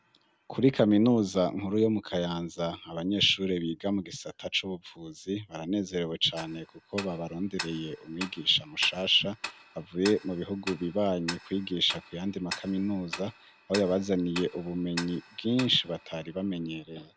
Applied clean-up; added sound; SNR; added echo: none; Tick-tock; 15 dB; none.